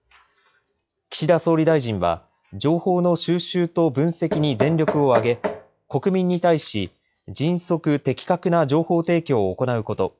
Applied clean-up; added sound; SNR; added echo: classical method log-MMSE.